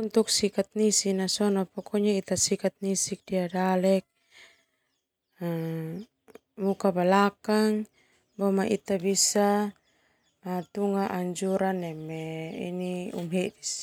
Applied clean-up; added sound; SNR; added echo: none; none; none; none.